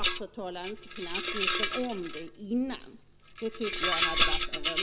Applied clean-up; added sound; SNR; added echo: none; Rattle; -5 dB; none.